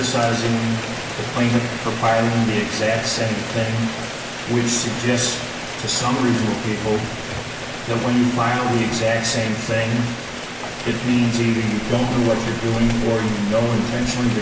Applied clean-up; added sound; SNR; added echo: none; Rain; 9 dB; reverberation time 0.2 s.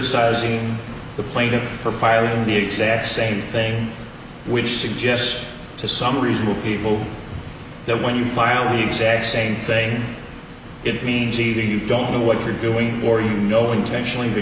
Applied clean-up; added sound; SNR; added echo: none; none; none; none.